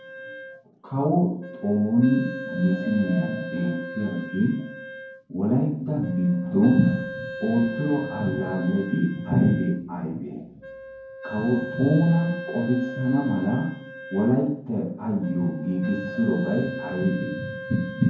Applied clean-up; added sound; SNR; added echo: none; Wind instrument, woodwind instrument; 12 dB; reverberation time 0.9 s.